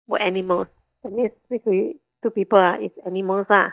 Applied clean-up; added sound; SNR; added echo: neural mask model DeepFilterNet 3.